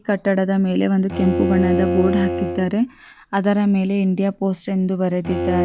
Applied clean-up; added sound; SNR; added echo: none; Bowed string instrument; 7 dB; none.